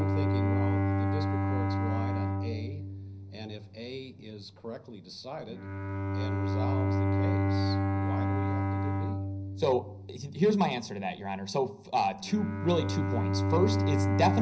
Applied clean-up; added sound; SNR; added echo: none; Bowed string instrument; -3 dB; reverberation time 0.5 s.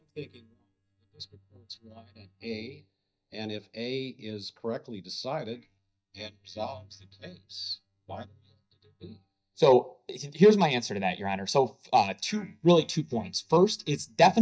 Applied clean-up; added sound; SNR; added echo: neural mask model DeepFilterNet 3.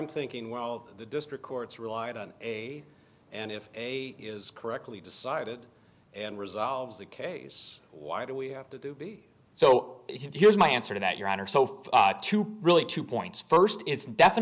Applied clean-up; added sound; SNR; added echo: none; none; none; none.